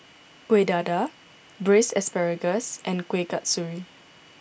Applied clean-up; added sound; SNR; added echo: none; none; none; none.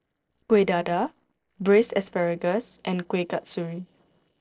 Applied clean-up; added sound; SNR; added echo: neural separator model SepFormer DNS4.